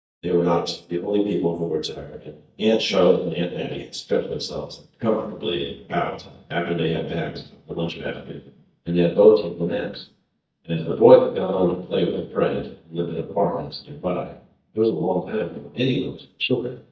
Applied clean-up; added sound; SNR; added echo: neural mask model DeepFilterNet 3.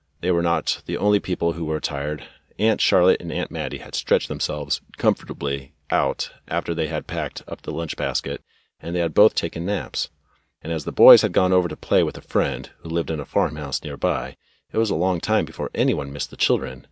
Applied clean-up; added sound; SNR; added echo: none; none; none; none.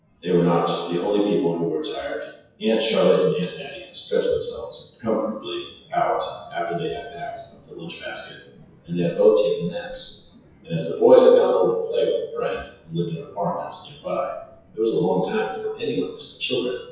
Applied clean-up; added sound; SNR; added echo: classical method WPE with log-MMSE.